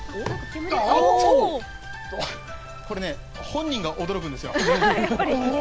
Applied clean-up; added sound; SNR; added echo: none; Crackle; 16 dB; none.